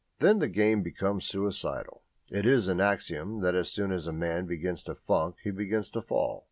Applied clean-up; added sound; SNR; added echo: none; none; none; none.